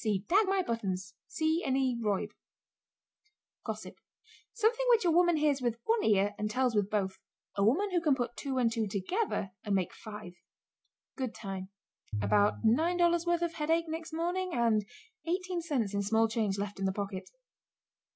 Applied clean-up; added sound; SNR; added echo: none; Piano; 9 dB; none.